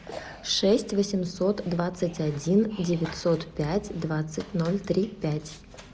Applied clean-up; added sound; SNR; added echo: none; none; none; none.